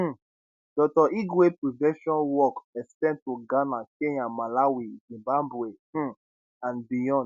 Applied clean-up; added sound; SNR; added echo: none; none; none; none.